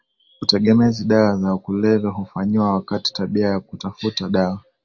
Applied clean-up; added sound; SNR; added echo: none; none; none; none.